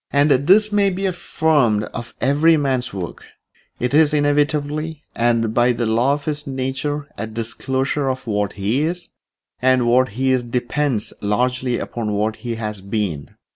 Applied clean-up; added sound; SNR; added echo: none; none; none; none.